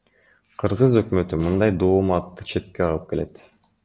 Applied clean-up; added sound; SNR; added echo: none; none; none; none.